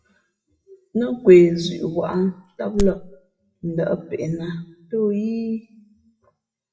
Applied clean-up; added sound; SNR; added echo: classical method WPE with log-MMSE.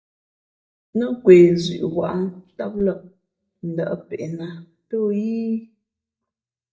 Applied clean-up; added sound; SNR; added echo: neural mask model DeepFilterNet 3.